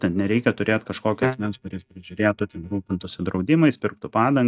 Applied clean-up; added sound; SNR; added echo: neural mask model DeepFilterNet 3.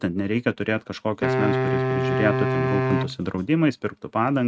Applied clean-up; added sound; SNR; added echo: neural mask model RNNoise.